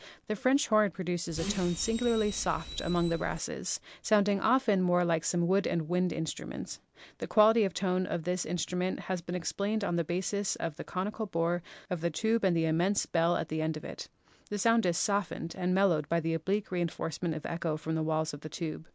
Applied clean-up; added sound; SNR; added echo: none; Bus; 11 dB; none.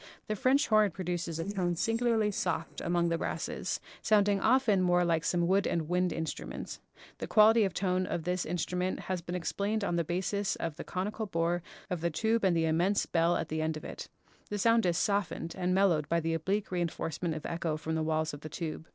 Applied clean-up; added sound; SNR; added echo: neural separator model SepFormer DNS4.